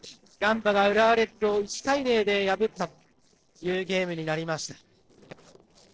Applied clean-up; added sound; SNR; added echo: neural separator model SepFormer DNS4.